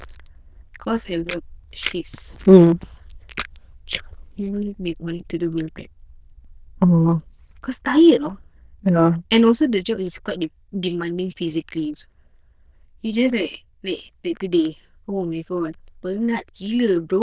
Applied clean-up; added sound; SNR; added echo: neural diffusion model UNIVERSE++.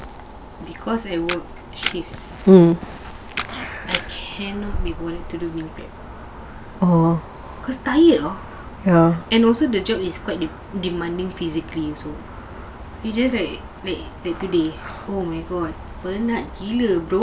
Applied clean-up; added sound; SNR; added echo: none; Camera; 10 dB; none.